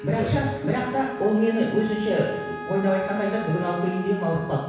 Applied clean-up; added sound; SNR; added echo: none; Wind instrument, woodwind instrument; 10 dB; reverberation time 1.1 s.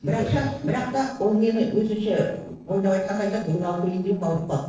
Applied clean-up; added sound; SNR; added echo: neural separator model SepFormer DNS4.